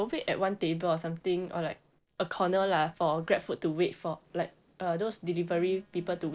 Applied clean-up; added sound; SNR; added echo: neural separator model SepFormer DNS4.